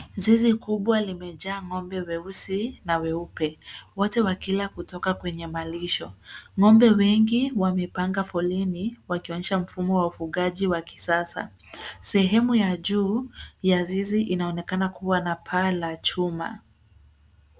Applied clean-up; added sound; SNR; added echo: none; none; none; none.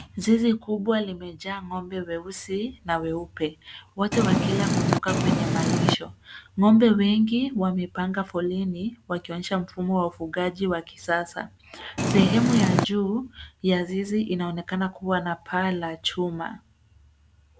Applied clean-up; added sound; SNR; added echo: none; Purr; -3 dB; none.